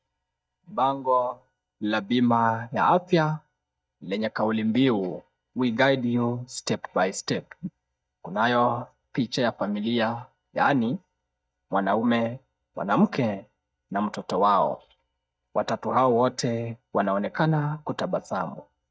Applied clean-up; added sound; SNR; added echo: neural mask model DeepFilterNet 3.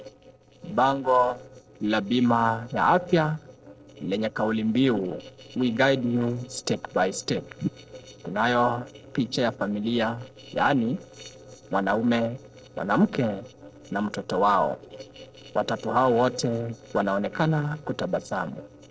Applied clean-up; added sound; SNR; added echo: neural separator model SepFormer DNS4.